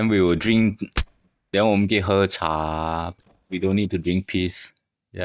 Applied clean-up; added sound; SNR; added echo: neural mask model DeepFilterNet 3.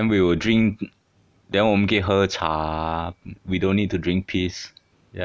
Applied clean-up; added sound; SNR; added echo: none; none; none; none.